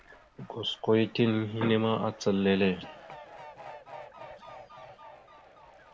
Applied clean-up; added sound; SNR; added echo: none; Fowl; 19 dB; none.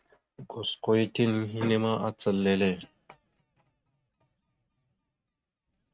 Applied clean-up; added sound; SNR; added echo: neural mask model RNNoise.